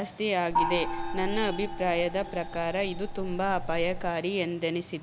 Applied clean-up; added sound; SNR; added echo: none; Gong; 3 dB; none.